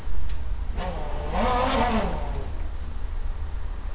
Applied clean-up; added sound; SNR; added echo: none; Race car, auto racing / Accelerating, revving, vroom; 4 dB; none.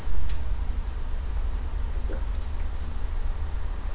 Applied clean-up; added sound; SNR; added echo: none; none; none; none.